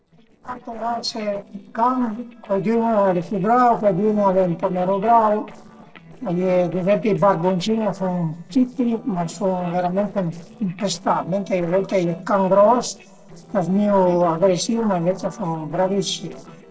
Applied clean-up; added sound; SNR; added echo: neural separator model SepFormer DNS4.